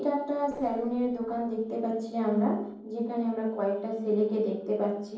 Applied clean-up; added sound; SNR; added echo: neural separator model SepFormer DNS4.